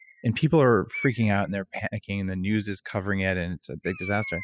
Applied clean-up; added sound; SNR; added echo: classical method spectral subtraction.